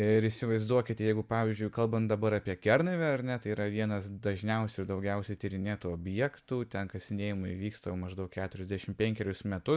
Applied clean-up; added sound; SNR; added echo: none; none; none; none.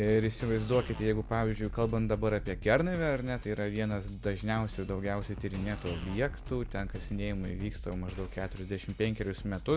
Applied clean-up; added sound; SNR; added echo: none; Drum kit; 9 dB; none.